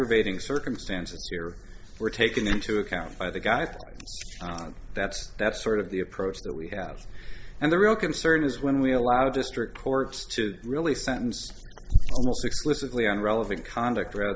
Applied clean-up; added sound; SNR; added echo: none; none; none; none.